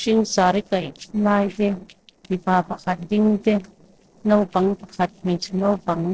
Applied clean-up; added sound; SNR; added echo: neural separator model SepFormer DNS4.